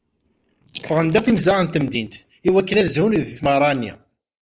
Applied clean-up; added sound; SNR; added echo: neural mask model Resemble Enhance denoiser.